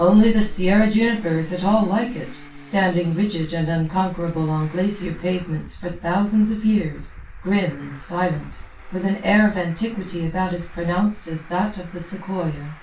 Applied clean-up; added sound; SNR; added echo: none; Traffic noise, roadway noise; 19 dB; reverberation time 0.2 s.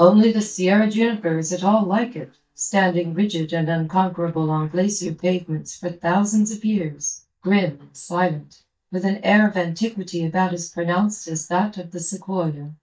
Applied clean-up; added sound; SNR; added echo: neural mask model DeepFilterNet 3.